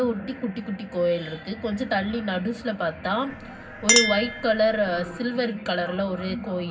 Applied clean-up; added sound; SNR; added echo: none; Chink, clink; 6 dB; reverberation time 0.4 s.